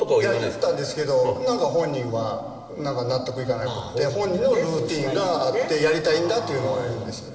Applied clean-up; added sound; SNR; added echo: none; none; none; reverberation time 2.3 s.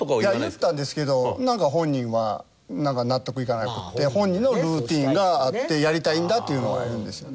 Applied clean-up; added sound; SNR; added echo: none; none; none; none.